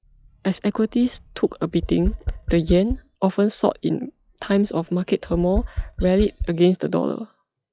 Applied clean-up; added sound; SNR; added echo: classical method log-MMSE.